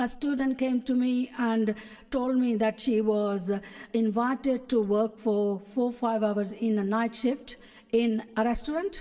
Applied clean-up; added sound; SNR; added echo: none; none; none; reverberation time 1.7 s.